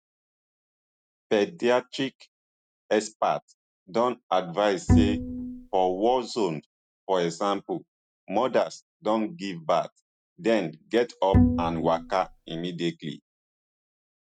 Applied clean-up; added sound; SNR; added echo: neural mask model RNNoise.